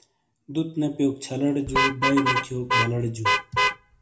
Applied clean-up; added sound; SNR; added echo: none; Vehicle horn, car horn, honking; 0 dB; reverberation time 0.4 s.